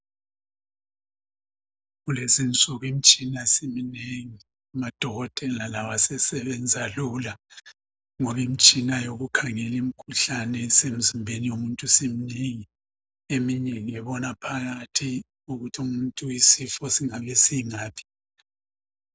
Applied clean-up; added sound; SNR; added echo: none; none; none; none.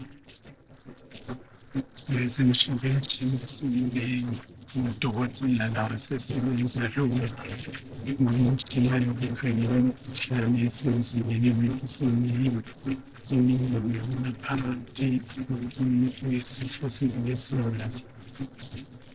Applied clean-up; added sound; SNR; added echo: neural separator model SepFormer DNS4.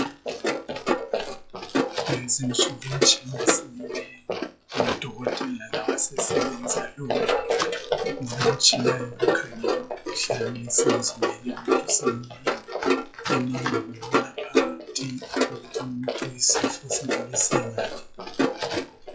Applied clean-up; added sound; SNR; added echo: classical method WPE with log-MMSE.